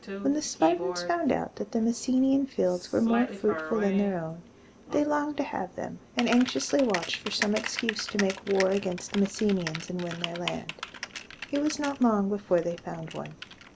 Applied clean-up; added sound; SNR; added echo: none; Typing; 11 dB; none.